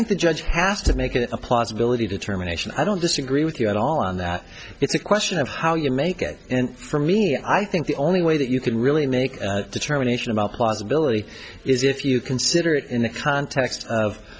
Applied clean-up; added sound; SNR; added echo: none; none; none; none.